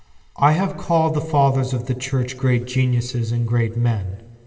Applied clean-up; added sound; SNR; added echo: none; none; none; reverberation time 2.5 s.